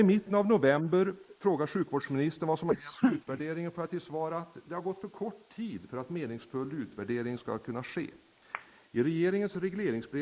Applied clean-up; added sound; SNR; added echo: neural mask model Resemble Enhance denoiser.